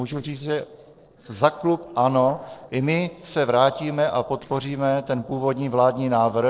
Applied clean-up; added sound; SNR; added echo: neural separator model SepFormer DNS4.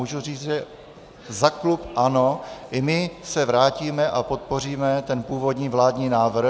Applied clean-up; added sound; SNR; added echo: none; none; none; none.